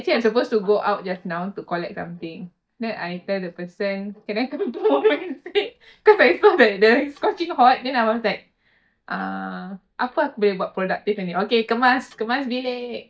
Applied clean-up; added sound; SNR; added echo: neural mask model DeepFilterNet 3.